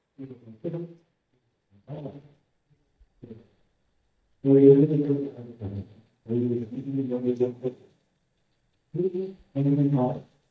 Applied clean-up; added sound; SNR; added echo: neural mask model DeepFilterNet 3.